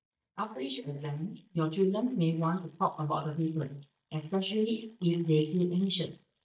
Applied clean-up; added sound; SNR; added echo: neural mask model DeepFilterNet 3.